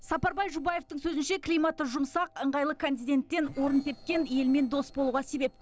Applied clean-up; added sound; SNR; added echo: neural separator model SepFormer DNS4.